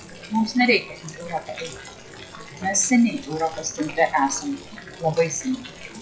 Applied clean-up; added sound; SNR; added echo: classical method WPE with log-MMSE.